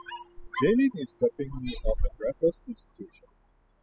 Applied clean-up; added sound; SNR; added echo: classical method spectral subtraction.